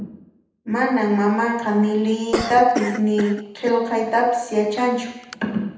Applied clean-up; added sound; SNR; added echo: none; Cough; 11 dB; reverberation time 0.9 s.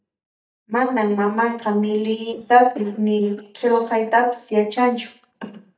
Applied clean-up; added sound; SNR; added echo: neural mask model DeepFilterNet 3.